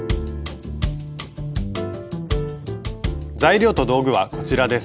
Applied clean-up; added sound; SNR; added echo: none; none; none; none.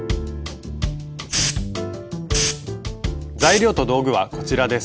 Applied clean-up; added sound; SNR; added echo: none; Hiss; 5 dB; none.